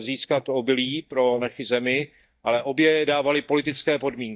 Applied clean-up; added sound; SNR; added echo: neural mask model DeepFilterNet 3.